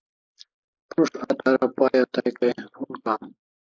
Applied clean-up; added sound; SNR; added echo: neural mask model Resemble Enhance denoiser.